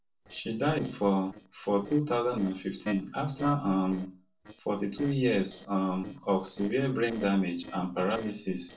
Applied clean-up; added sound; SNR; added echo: neural separator model SepFormer DNS4.